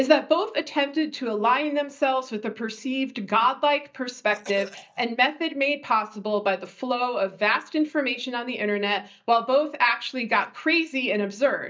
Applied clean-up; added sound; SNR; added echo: neural mask model DeepFilterNet 3.